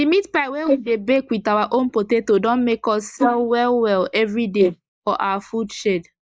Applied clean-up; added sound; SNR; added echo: neural mask model Resemble Enhance denoiser.